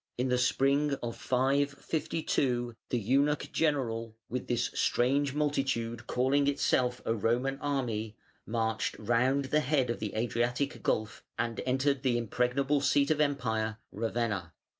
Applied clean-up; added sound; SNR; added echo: none; none; none; none.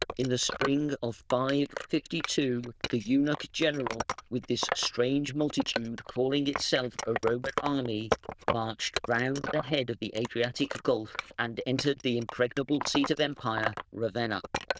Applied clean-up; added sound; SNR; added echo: neural diffusion model UNIVERSE++.